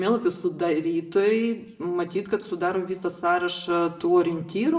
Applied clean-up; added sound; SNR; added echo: none; none; none; reverberation time 0.7 s.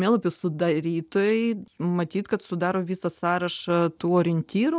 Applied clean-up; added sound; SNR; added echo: none; none; none; none.